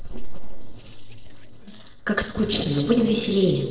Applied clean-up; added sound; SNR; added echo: neural separator model SepFormer DNS4.